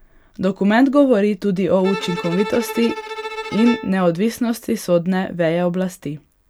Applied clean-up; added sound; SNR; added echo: none; Bowed string instrument; 11 dB; none.